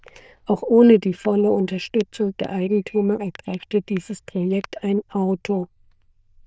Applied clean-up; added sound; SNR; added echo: neural diffusion model UNIVERSE++.